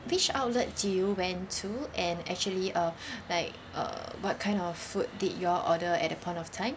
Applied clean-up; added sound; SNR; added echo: none; none; none; none.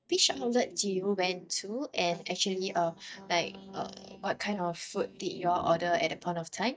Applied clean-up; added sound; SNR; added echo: neural mask model DeepFilterNet 3.